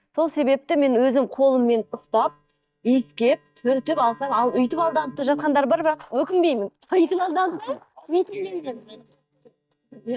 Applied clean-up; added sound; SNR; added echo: neural mask model DeepFilterNet 3.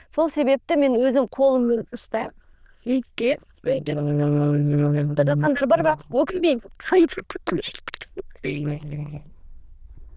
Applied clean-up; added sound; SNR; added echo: neural diffusion model UNIVERSE++.